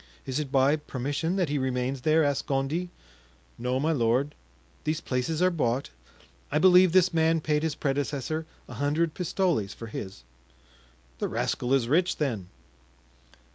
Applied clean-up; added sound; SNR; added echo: none; none; none; none.